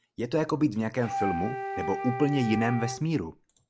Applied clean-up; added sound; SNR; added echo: none; Wind instrument, woodwind instrument; 6 dB; none.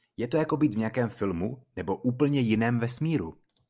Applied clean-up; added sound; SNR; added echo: none; none; none; none.